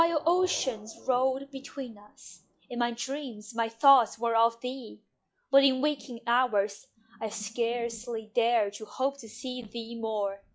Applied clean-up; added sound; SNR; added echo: classical method log-MMSE.